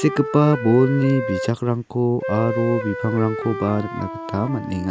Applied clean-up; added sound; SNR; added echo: none; Wind instrument, woodwind instrument; 8 dB; none.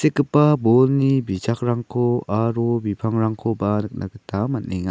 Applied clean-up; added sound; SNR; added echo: none; none; none; none.